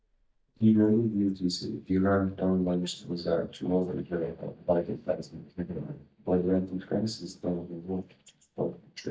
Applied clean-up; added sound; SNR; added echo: neural mask model DeepFilterNet 3.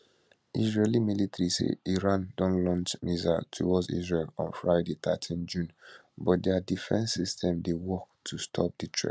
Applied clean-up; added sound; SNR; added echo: none; none; none; none.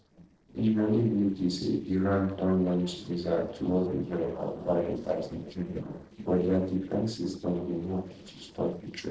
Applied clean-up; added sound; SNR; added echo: neural separator model SepFormer DNS4.